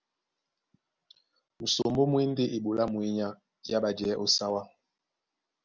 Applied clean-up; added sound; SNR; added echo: none; none; none; none.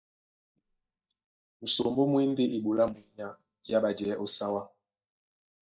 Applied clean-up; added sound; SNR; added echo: neural mask model DeepFilterNet 3.